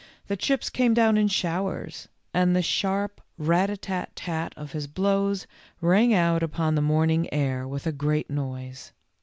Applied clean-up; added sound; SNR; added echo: none; none; none; none.